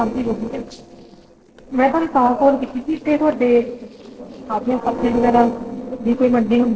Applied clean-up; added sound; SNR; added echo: neural separator model SepFormer DNS4.